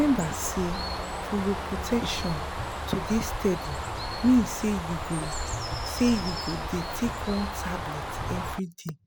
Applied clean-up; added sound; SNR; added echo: none; Bird; 3 dB; none.